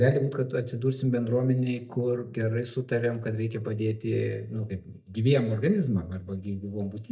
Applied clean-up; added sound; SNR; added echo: neural mask model DeepFilterNet 3.